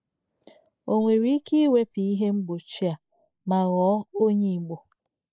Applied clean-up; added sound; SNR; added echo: neural mask model Resemble Enhance denoiser.